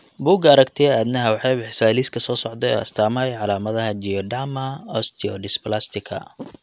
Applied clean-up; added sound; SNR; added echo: none; none; none; none.